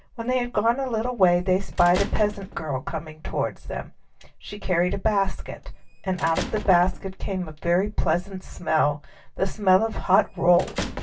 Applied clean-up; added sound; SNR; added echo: none; Squeak / Slam / Human group actions; 15 dB; reverberation time 0.1 s.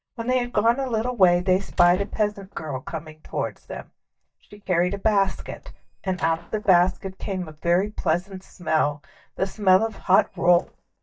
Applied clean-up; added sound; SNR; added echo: neural mask model DeepFilterNet 3.